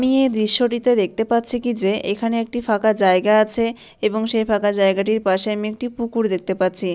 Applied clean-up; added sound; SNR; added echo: none; none; none; none.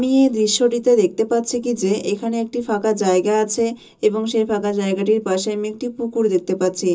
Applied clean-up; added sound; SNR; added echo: none; none; none; reverberation time 0.2 s.